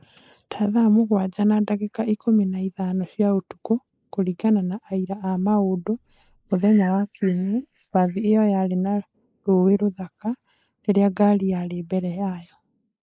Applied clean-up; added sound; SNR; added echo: neural mask model Resemble Enhance denoiser.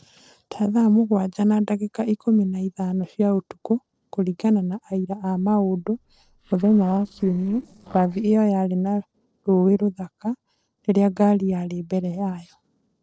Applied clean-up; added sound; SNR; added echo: neural separator model SepFormer DNS4.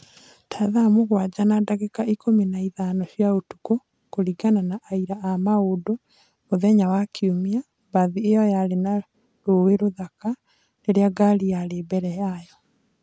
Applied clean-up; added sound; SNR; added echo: none; none; none; none.